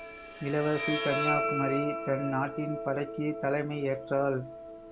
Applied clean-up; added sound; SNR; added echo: none; Bowed string instrument; 3 dB; none.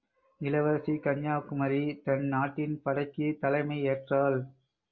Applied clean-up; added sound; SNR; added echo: none; none; none; none.